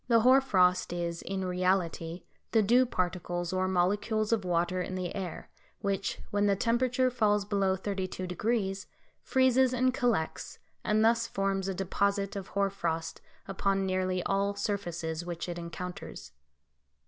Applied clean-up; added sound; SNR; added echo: none; none; none; none.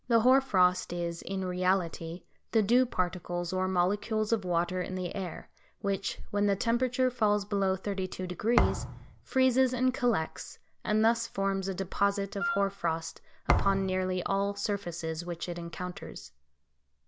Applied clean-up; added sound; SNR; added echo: none; Wind instrument, woodwind instrument + Thump, thud; 3 dB; none.